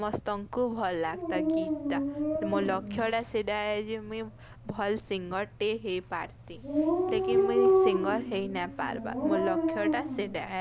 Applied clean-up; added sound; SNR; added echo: none; Dog; -2 dB; none.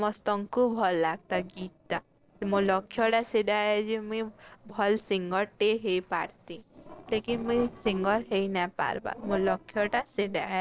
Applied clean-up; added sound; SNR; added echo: neural separator model SepFormer DNS4.